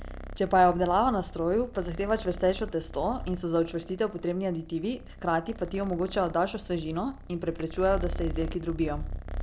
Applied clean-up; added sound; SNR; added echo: none; Purr; 10 dB; none.